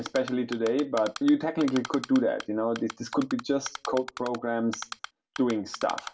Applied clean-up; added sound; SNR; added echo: none; Typing; 14 dB; reverberation time 0.1 s.